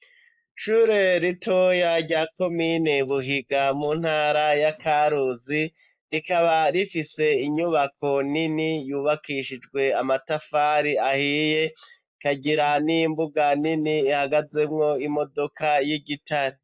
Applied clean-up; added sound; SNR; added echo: neural mask model Resemble Enhance denoiser.